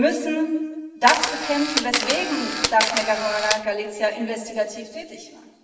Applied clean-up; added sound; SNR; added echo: none; Camera; 2 dB; reverberation time 1.4 s.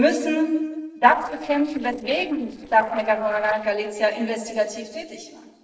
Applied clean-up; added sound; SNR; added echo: neural separator model SepFormer DNS4.